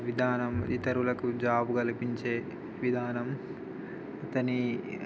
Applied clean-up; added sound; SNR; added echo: none; Bowed string instrument; 13 dB; none.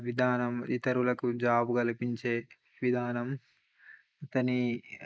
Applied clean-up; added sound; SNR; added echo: neural mask model Resemble Enhance denoiser.